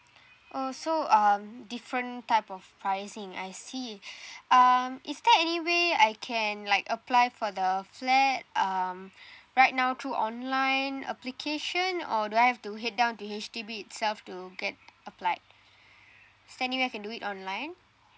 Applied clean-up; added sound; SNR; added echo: none; none; none; none.